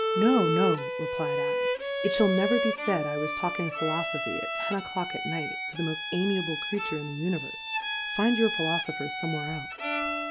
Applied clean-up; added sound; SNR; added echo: none; Bowed string instrument; 1 dB; none.